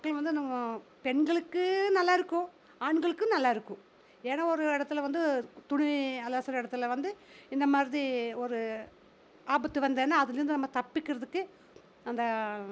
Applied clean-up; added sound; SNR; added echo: none; none; none; none.